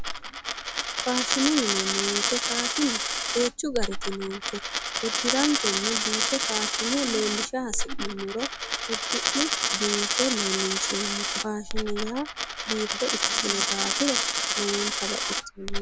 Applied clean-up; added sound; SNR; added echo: none; Coin (dropping); -3 dB; none.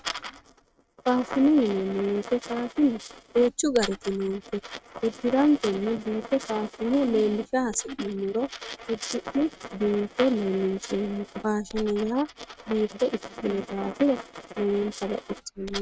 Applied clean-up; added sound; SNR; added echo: neural mask model RNNoise.